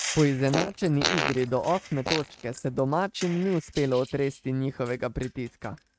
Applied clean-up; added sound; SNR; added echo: neural mask model RNNoise.